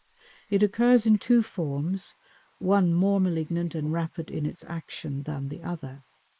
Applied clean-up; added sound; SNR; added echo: neural mask model Resemble Enhance denoiser.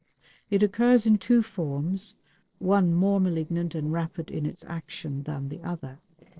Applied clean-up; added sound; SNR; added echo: neural separator model SepFormer DNS4.